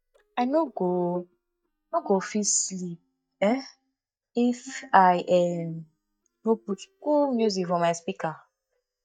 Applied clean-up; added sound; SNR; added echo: neural mask model DeepFilterNet 3.